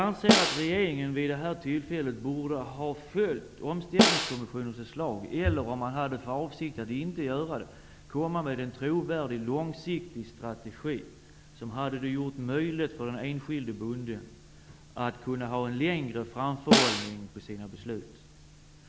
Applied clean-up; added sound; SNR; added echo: none; Snare drum; -5 dB; none.